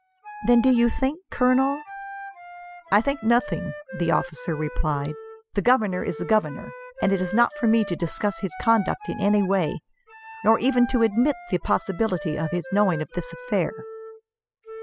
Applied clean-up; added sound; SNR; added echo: classical method spectral subtraction.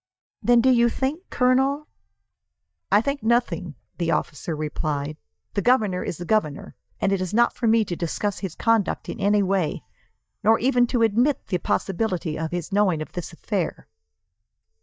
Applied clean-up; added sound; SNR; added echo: neural mask model DeepFilterNet 3.